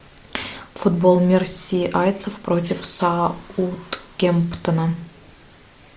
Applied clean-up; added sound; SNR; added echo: none; none; none; none.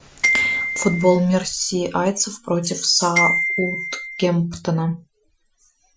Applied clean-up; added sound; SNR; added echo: classical method Wiener filter.